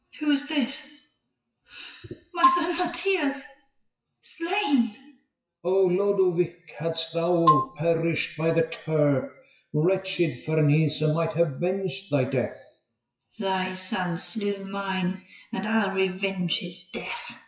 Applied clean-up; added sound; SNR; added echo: classical method WPE with log-MMSE.